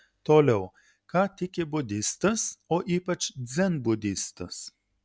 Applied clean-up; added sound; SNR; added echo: none; none; none; none.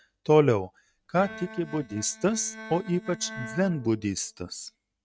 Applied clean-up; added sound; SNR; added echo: neural mask model RNNoise.